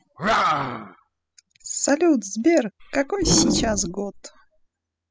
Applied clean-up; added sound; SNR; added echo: classical method spectral subtraction.